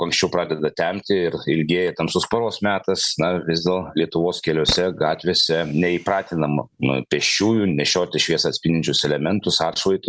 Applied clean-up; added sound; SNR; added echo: none; Tools; 15 dB; none.